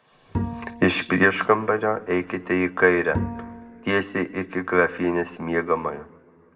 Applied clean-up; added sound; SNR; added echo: none; Bowed string instrument; 12 dB; reverberation time 0.8 s.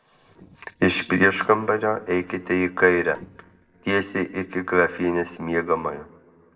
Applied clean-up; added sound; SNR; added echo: neural separator model SepFormer DNS4.